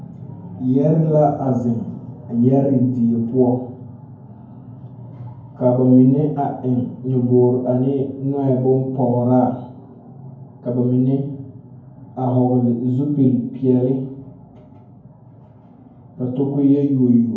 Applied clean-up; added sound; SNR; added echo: none; none; none; reverberation time 0.9 s.